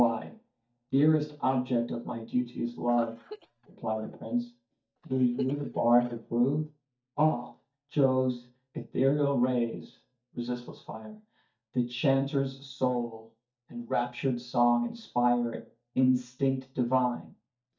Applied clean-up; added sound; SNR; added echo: neural mask model DeepFilterNet 3.